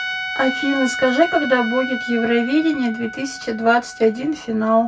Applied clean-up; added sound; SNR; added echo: none; Trumpet; 9 dB; reverberation time 0.2 s.